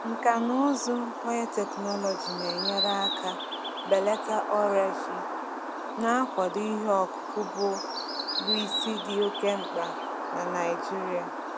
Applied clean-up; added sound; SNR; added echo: none; Bird; 4 dB; none.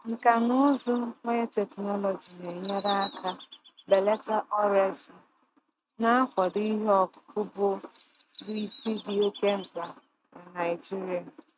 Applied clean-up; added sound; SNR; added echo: neural mask model RNNoise.